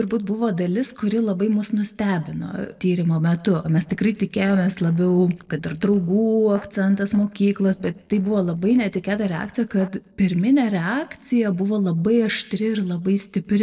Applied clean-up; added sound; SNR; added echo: neural separator model SepFormer DNS4.